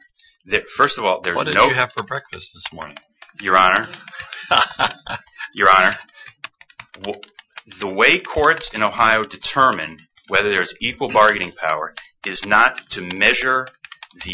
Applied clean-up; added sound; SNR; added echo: classical method Wiener filter.